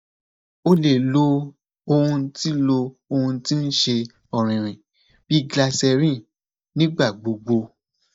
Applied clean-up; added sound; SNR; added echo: neural mask model DeepFilterNet 3.